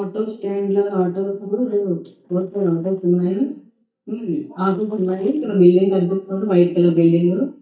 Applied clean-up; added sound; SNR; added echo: neural mask model DeepFilterNet 3.